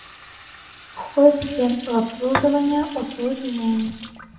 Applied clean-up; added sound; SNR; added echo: none; Fill (with liquid) / Sink (filling or washing); 13 dB; reverberation time 0.9 s.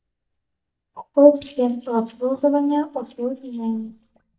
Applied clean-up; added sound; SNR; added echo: neural mask model DeepFilterNet 3.